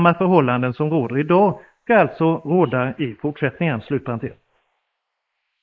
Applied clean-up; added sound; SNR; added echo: neural mask model Resemble Enhance denoiser.